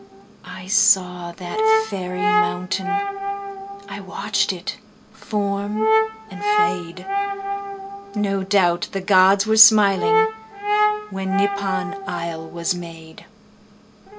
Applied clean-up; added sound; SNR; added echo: none; Brass instrument; 1 dB; none.